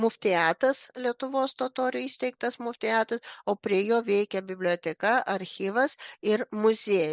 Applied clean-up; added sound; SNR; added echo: none; none; none; none.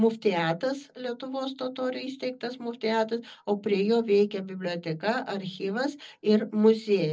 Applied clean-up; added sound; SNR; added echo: none; none; none; reverberation time 0.4 s.